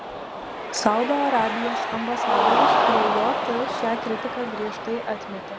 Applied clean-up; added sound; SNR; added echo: none; Cheering; -2 dB; none.